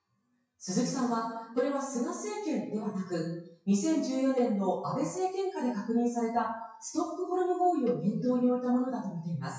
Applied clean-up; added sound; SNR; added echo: classical method WPE with log-MMSE.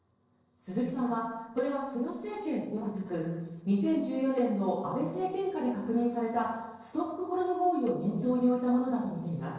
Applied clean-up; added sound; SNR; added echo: neural separator model SepFormer DNS4.